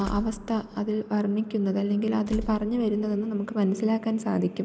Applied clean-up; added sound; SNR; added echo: none; Tools; 16 dB; none.